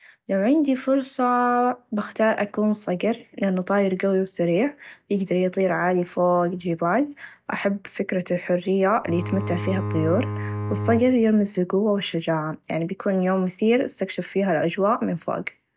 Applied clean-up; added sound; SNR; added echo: none; Bowed string instrument; 6 dB; none.